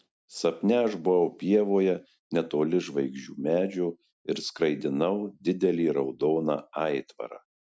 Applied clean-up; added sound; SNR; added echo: none; none; none; none.